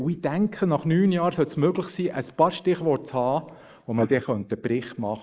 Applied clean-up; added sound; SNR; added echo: neural mask model Resemble Enhance denoiser.